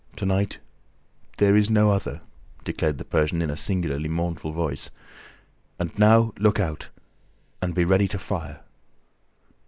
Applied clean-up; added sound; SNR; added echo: neural mask model Resemble Enhance denoiser.